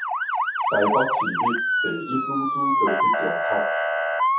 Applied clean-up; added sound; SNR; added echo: classical method WPE with log-MMSE.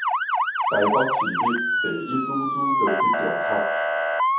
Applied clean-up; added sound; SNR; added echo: none; Motor vehicle (road) / Siren; -5 dB; reverberation time 0.6 s.